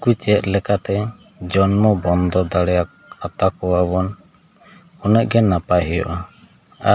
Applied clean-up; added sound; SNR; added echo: none; none; none; none.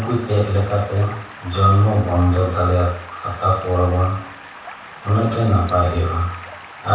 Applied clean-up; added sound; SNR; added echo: none; Stream; 19 dB; reverberation time 0.7 s.